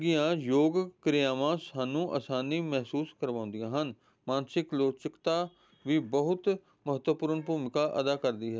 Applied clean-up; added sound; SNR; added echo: none; none; none; none.